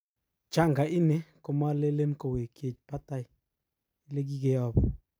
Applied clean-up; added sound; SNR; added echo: none; none; none; none.